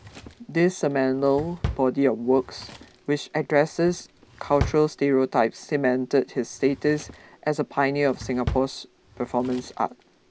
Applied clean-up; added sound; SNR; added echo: none; Drawer open or close; 13 dB; none.